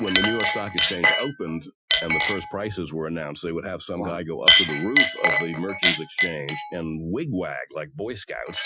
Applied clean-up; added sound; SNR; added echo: classical method Wiener filter.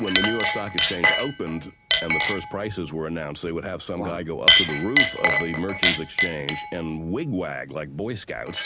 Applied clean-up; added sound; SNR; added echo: none; Chink, clink; -4 dB; none.